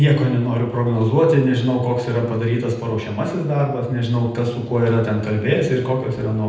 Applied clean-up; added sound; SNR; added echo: none; none; none; reverberation time 0.9 s.